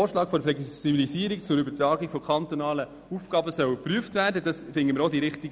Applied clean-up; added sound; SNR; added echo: none; none; none; none.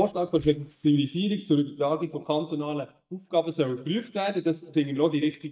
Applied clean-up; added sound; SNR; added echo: neural mask model DeepFilterNet 3.